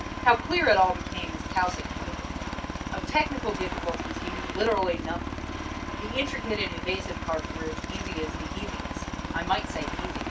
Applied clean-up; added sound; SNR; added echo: none; Aircraft; 3 dB; reverberation time 0.2 s.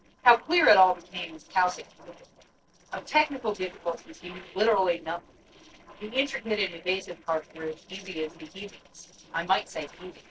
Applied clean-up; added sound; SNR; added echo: neural separator model SepFormer DNS4.